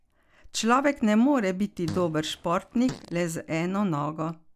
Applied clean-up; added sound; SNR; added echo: none; Fart; 15 dB; none.